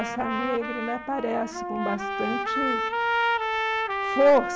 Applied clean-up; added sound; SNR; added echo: none; Trumpet; 1 dB; none.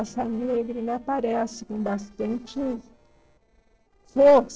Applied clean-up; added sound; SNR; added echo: neural separator model SepFormer DNS4.